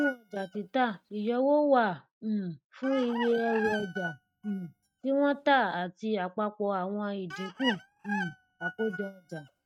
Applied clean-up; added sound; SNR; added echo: neural mask model RNNoise.